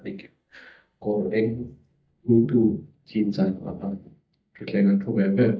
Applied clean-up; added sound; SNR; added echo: neural mask model DeepFilterNet 3.